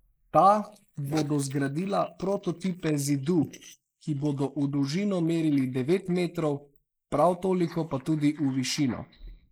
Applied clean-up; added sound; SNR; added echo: neural mask model Resemble Enhance denoiser.